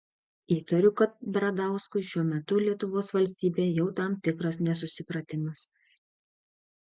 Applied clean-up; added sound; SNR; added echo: none; none; none; none.